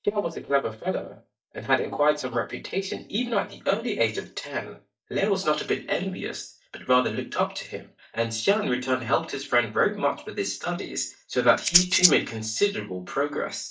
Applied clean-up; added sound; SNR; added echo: neural mask model DeepFilterNet 3.